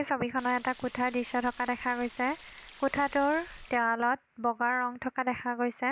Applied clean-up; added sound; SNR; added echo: none; Stream; 18 dB; none.